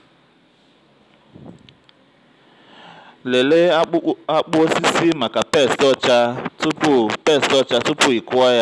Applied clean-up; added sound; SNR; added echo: none; none; none; none.